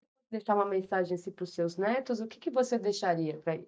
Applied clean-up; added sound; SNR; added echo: neural mask model DeepFilterNet 3.